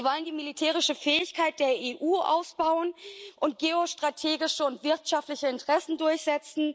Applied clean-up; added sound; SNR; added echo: none; none; none; none.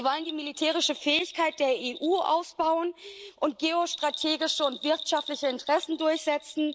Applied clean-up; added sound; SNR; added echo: none; Bell; 14 dB; none.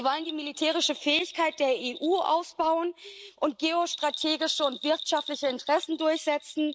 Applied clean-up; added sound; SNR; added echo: neural mask model RNNoise.